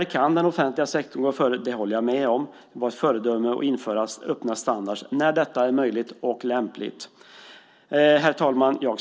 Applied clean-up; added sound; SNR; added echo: none; none; none; none.